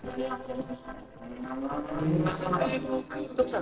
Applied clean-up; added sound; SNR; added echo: neural separator model SepFormer DNS4.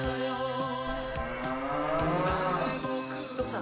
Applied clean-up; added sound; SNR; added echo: none; Livestock, farm animals, working animals; 0 dB; none.